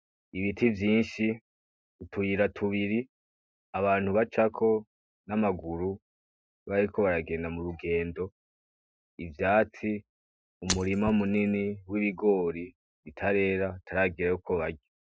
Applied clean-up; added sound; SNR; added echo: classical method Wiener filter.